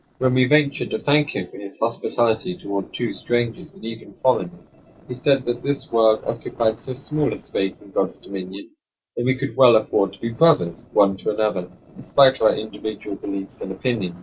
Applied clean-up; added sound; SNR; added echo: neural separator model SepFormer DNS4.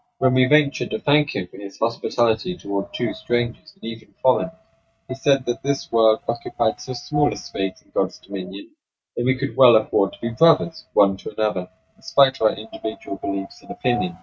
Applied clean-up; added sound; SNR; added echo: neural mask model RNNoise.